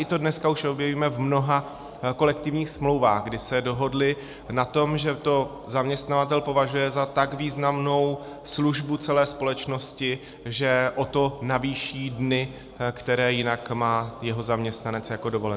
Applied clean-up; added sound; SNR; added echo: none; none; none; none.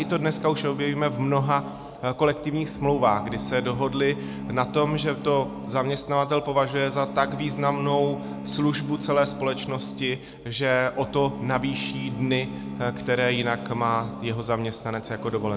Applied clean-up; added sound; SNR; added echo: none; Bowed string instrument; 10 dB; none.